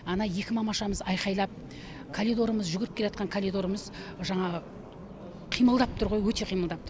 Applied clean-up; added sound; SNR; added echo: none; none; none; none.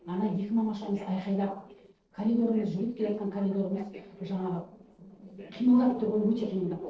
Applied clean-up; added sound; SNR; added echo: neural separator model SepFormer DNS4.